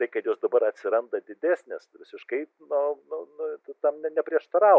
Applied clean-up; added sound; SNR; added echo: none; none; none; none.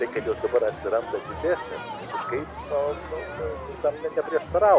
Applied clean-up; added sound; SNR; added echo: none; Crowd; 10 dB; none.